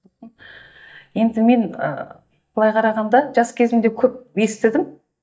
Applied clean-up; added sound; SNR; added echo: neural mask model DeepFilterNet 3.